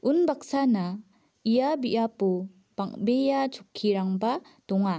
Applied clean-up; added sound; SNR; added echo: none; none; none; none.